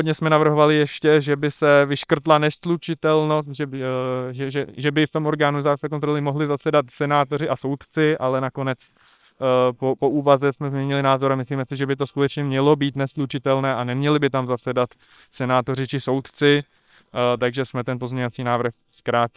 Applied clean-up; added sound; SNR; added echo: neural separator model SepFormer WHAM!.